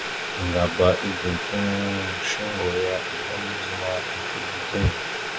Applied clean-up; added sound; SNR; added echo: none; Boiling; 2 dB; none.